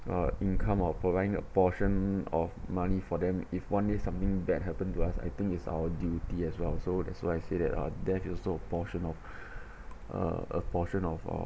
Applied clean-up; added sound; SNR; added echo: none; none; none; none.